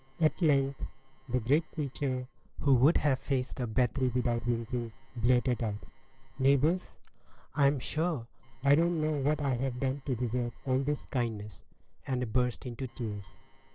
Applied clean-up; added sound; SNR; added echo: neural separator model SepFormer DNS4.